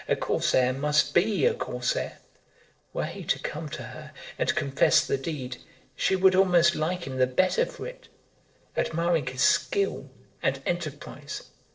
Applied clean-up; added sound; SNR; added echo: neural separator model SepFormer DNS4.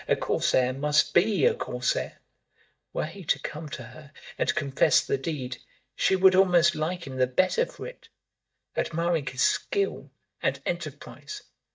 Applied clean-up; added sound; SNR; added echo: neural mask model DeepFilterNet 3.